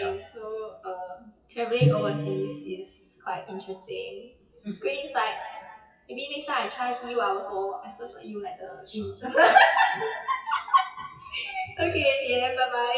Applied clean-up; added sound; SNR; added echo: classical method WPE with log-MMSE.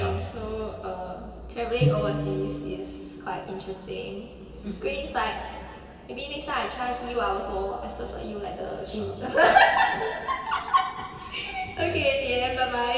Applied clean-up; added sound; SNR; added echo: none; Bowed string instrument; 4 dB; reverberation time 2.5 s.